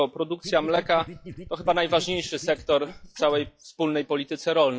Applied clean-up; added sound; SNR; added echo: classical method log-MMSE.